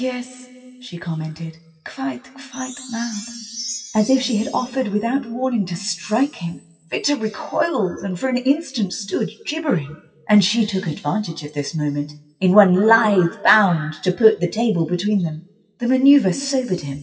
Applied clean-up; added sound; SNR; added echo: classical method WPE with log-MMSE.